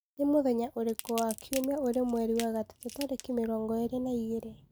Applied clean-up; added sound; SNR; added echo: none; Crackle / Crushing; 15 dB; none.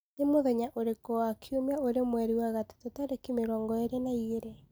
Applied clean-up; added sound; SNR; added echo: none; none; none; none.